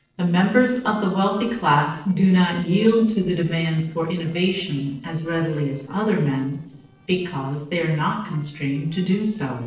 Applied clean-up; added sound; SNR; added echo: neural separator model SepFormer DNS4.